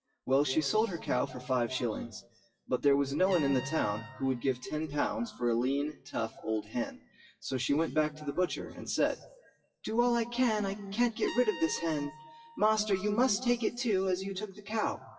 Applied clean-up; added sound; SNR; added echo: classical method WPE with log-MMSE.